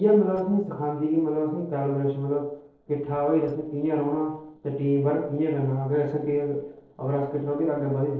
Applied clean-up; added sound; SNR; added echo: neural separator model SepFormer DNS4.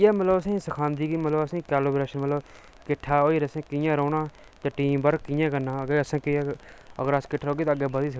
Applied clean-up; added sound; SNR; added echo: none; none; none; none.